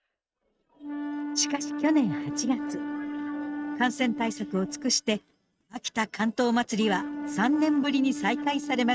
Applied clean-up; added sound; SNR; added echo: neural mask model RNNoise.